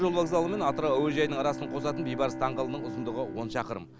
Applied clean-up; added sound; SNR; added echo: none; Bowed string instrument; 8 dB; none.